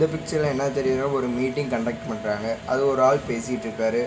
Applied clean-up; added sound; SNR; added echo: none; Musical instrument; 18 dB; reverberation time 2.3 s.